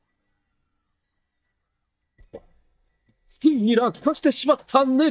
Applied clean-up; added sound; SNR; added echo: neural mask model DeepFilterNet 3.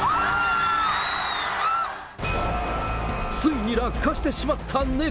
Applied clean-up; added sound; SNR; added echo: none; none; none; none.